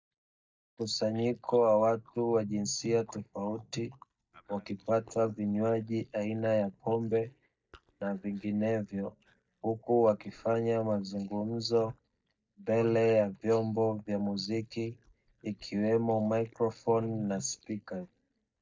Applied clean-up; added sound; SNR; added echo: neural mask model DeepFilterNet 3.